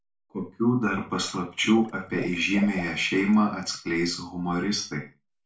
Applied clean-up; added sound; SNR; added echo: none; Liquid; 20 dB; reverberation time 0.3 s.